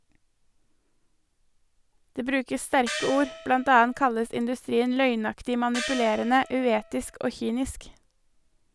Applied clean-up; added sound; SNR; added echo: none; Gong; 10 dB; none.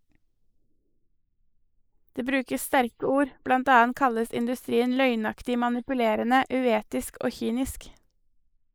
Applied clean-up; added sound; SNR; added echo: neural mask model Resemble Enhance denoiser.